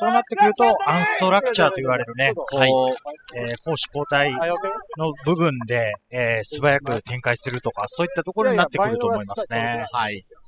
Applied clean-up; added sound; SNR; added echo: classical method spectral subtraction.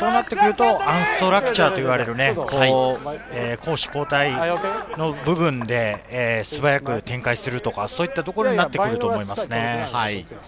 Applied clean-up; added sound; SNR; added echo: none; none; none; none.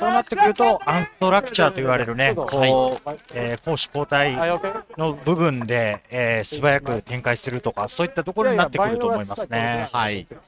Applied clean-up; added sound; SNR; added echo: neural mask model RNNoise.